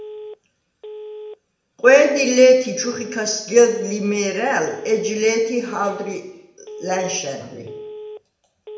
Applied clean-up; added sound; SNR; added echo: none; Telephone; 17 dB; reverberation time 0.8 s.